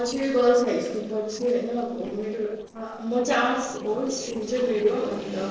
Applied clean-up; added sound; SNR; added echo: neural separator model SepFormer DNS4.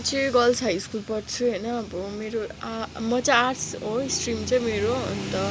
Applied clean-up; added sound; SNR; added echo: none; none; none; none.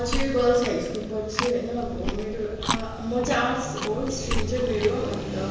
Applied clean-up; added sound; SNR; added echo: none; Chewing, mastication; 6 dB; reverberation time 1.2 s.